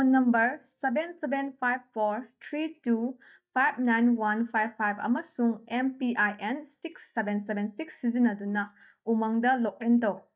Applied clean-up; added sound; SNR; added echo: neural mask model DeepFilterNet 3.